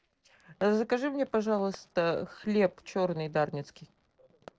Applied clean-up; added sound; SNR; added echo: neural separator model SepFormer DNS4.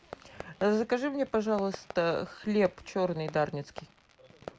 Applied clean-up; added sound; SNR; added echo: none; Fireworks; 18 dB; none.